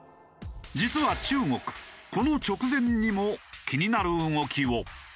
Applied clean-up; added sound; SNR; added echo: none; none; none; none.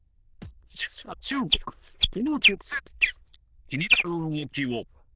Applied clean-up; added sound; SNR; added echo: neural diffusion model UNIVERSE++.